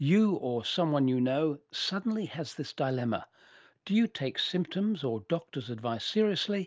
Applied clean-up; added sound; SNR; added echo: none; none; none; none.